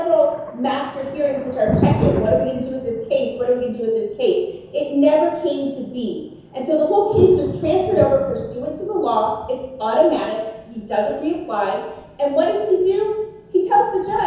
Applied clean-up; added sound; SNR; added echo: none; Thunder; 10 dB; reverberation time 1.0 s.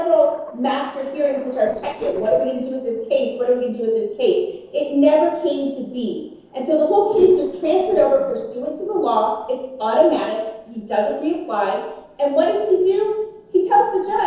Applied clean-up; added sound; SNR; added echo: neural separator model SepFormer DNS4.